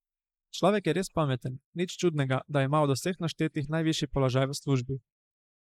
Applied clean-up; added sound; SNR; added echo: neural mask model Resemble Enhance denoiser.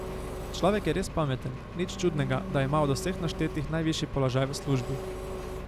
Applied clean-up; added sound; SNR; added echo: none; Engine; 7 dB; none.